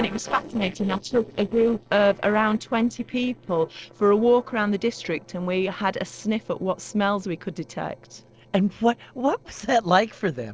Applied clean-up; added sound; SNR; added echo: neural separator model SepFormer DNS4.